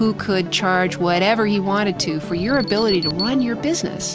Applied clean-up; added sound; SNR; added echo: none; Alarm; 10 dB; none.